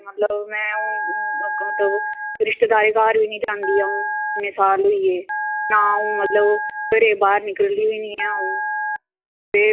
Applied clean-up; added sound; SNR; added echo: classical method log-MMSE.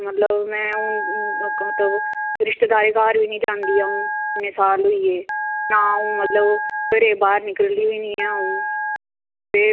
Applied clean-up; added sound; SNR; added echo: none; Telephone; 7 dB; none.